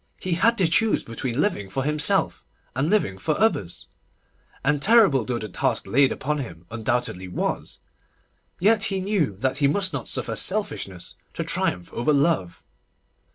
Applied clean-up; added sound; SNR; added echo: none; none; none; none.